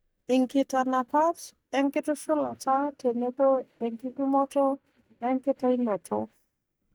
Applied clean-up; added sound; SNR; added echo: neural mask model DeepFilterNet 3.